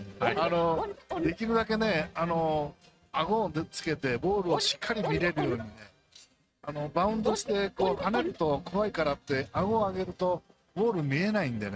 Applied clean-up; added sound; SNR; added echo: neural mask model RNNoise.